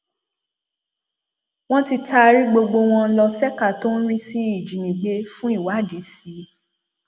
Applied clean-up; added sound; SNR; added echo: none; none; none; none.